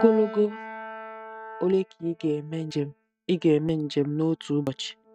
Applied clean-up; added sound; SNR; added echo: neural mask model RNNoise.